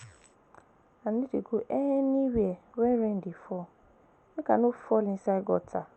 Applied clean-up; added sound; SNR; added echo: none; none; none; none.